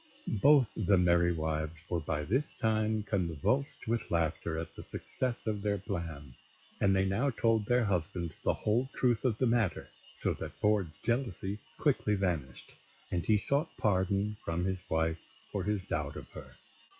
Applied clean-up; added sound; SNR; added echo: classical method log-MMSE.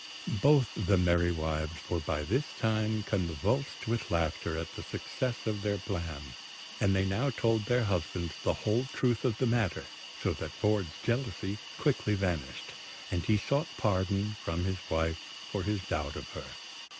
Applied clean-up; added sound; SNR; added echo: none; Hiss; 14 dB; none.